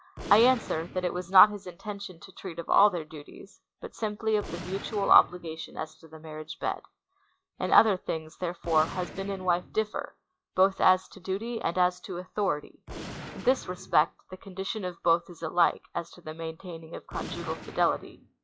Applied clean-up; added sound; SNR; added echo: classical method log-MMSE.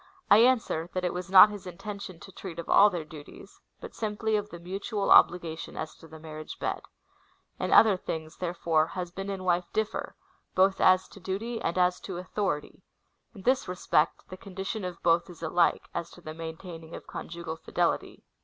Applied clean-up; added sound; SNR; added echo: none; none; none; none.